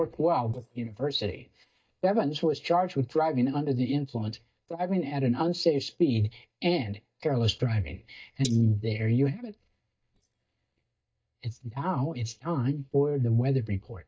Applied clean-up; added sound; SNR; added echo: neural mask model DeepFilterNet 3.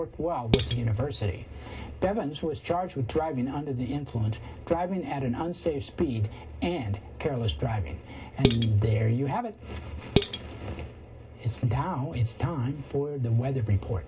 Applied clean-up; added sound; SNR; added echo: none; Dishes, pots, and pans; 0 dB; reverberation time 0.2 s.